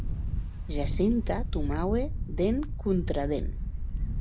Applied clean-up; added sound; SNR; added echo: none; Wind; 0 dB; none.